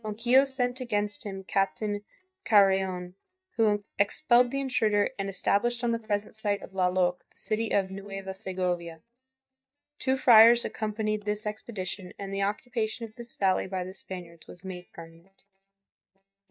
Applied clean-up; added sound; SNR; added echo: neural mask model DeepFilterNet 3.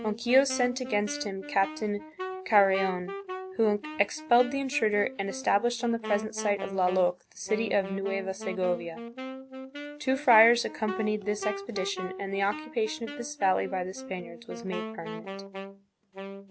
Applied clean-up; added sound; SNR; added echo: none; Wind instrument, woodwind instrument; 11 dB; none.